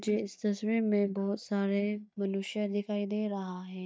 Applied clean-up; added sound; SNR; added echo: neural mask model DeepFilterNet 3.